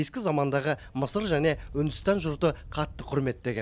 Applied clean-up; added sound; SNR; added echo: none; none; none; none.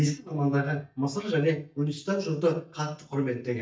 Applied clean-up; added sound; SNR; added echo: neural mask model DeepFilterNet 3.